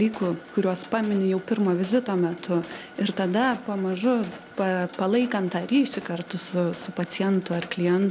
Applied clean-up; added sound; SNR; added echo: none; Mechanisms; 18 dB; none.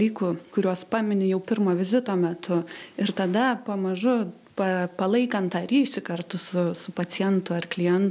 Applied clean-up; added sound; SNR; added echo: none; none; none; none.